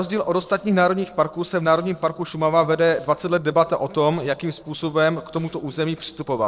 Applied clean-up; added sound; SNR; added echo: neural separator model SepFormer DNS4.